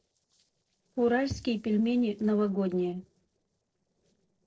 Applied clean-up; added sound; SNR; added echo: neural separator model SepFormer DNS4.